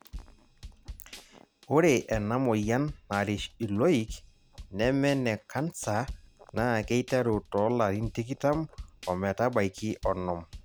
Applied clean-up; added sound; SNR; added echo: none; Drum / Drum kit; 17 dB; none.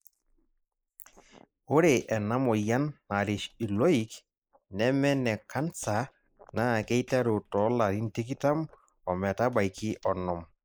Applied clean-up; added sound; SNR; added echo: neural mask model Resemble Enhance denoiser.